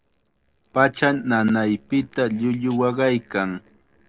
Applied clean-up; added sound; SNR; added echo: neural separator model SepFormer DNS4.